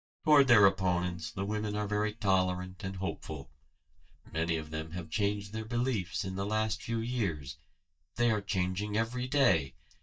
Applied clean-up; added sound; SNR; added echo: neural mask model DeepFilterNet 3.